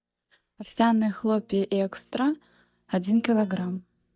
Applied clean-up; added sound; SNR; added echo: neural mask model DeepFilterNet 3.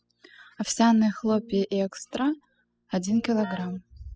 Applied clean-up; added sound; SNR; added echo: classical method spectral subtraction.